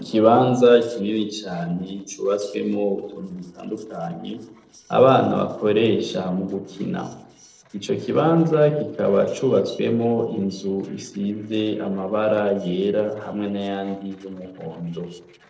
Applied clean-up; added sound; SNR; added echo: neural separator model SepFormer DNS4.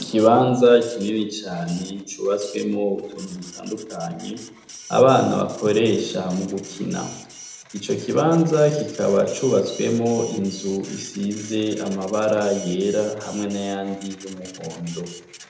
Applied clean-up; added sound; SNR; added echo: none; Printer; 19 dB; reverberation time 0.8 s.